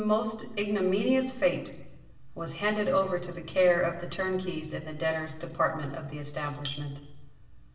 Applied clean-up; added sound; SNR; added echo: none; none; none; reverberation time 0.9 s.